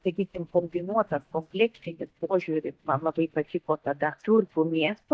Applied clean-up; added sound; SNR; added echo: neural mask model DeepFilterNet 3.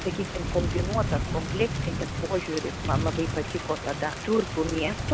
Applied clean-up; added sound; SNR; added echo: none; Thunder / Rain; 1 dB; none.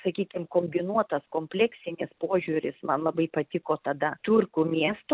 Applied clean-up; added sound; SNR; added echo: none; none; none; none.